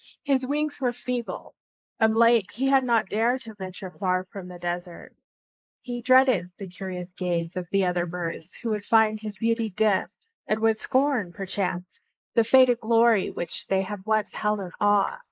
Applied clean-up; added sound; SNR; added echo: neural mask model Resemble Enhance denoiser.